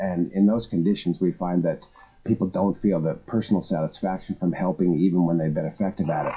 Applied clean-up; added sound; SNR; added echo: classical method WPE with log-MMSE.